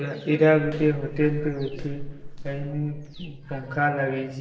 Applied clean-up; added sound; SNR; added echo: neural separator model SepFormer DNS4.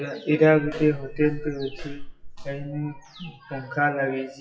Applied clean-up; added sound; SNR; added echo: classical method WPE with log-MMSE.